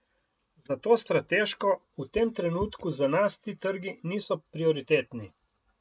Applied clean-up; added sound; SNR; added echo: none; none; none; none.